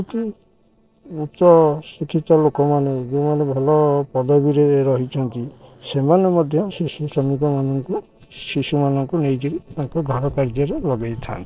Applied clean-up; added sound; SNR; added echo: neural separator model SepFormer DNS4.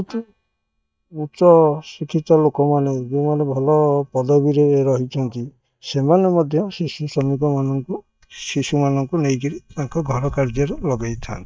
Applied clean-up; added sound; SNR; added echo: neural mask model DeepFilterNet 3.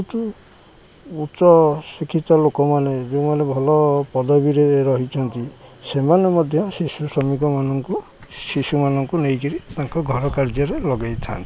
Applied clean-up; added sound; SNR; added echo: none; none; none; none.